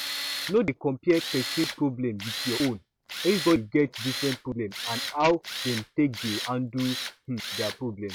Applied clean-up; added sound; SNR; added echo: none; Tools; 8 dB; none.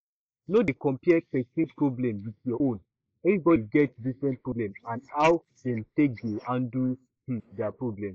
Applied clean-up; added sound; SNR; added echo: neural mask model Resemble Enhance denoiser.